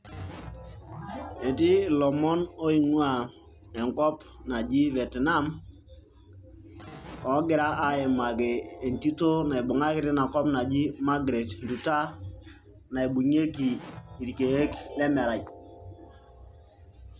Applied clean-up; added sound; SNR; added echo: none; Keyboard (musical); 19 dB; none.